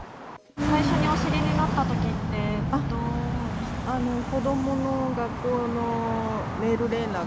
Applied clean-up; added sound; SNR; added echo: none; Wind; 13 dB; none.